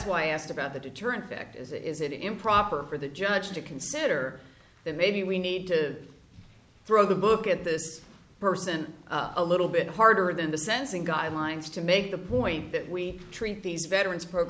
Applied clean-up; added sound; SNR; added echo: none; none; none; none.